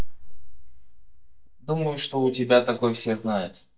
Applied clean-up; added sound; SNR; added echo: neural mask model DeepFilterNet 3.